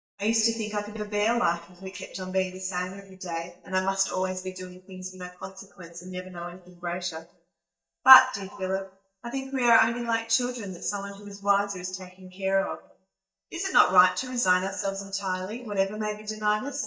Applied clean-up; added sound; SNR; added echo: neural mask model DeepFilterNet 3.